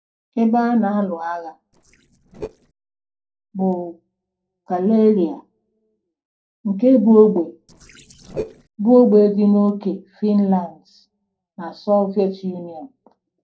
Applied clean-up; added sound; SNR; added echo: neural separator model SepFormer DNS4.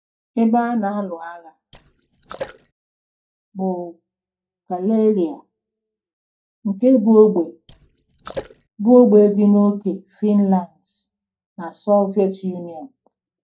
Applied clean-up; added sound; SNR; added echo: neural mask model DeepFilterNet 3.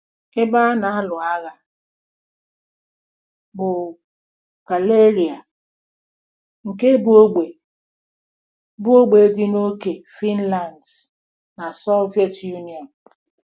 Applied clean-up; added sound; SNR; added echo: none; none; none; none.